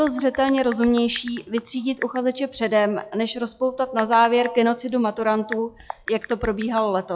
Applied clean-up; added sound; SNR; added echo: classical method log-MMSE.